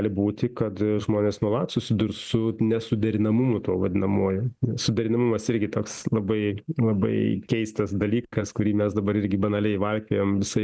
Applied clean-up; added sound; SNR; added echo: none; none; none; none.